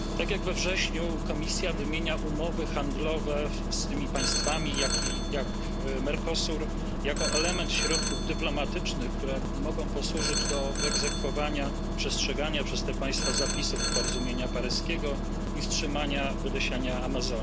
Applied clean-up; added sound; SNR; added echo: none; Telephone + Engine starting; -4 dB; none.